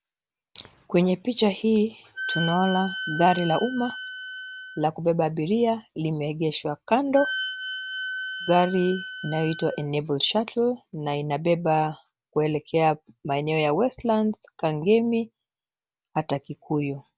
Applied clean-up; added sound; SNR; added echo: none; Wind instrument, woodwind instrument; 9 dB; none.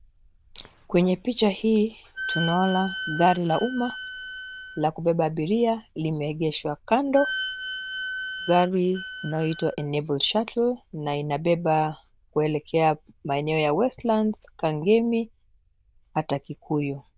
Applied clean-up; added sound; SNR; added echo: neural diffusion model UNIVERSE++.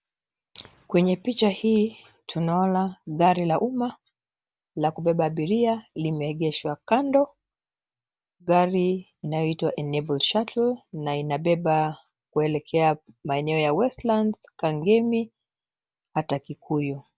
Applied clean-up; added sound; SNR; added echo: none; none; none; none.